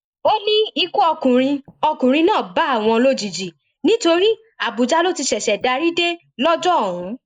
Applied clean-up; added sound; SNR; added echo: neural mask model Resemble Enhance denoiser.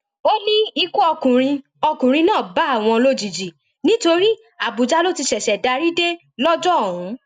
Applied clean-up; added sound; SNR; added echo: none; none; none; none.